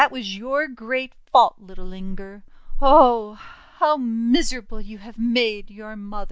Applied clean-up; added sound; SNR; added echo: none; none; none; none.